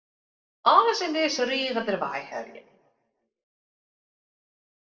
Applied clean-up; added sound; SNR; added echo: none; none; none; reverberation time 0.6 s.